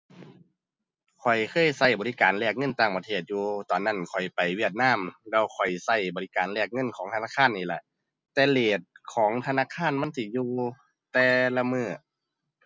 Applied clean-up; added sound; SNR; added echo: none; none; none; none.